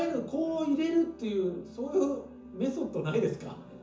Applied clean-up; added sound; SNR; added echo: none; none; none; reverberation time 0.6 s.